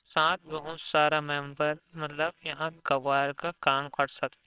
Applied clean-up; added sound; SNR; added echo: neural separator model SepFormer WHAMR!.